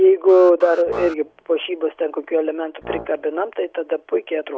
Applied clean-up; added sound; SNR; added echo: none; Brass instrument + Alarm; 18 dB; none.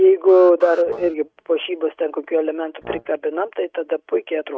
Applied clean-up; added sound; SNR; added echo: neural mask model RNNoise.